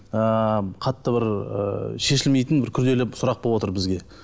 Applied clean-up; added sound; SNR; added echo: none; none; none; none.